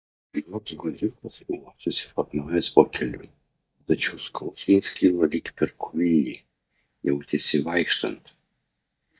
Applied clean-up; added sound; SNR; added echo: neural mask model DeepFilterNet 3.